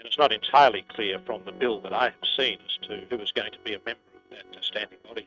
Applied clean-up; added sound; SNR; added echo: neural mask model RNNoise.